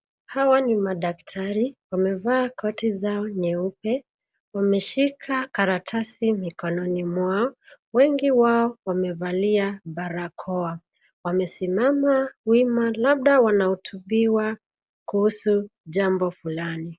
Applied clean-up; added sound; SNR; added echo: none; none; none; none.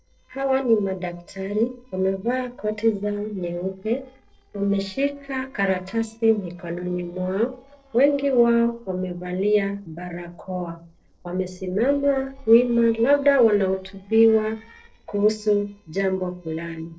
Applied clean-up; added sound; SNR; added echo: neural separator model SepFormer DNS4.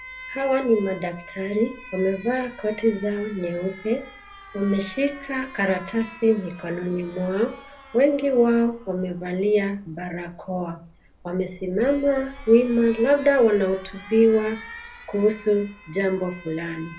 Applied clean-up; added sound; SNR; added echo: none; Alarm; 19 dB; reverberation time 0.3 s.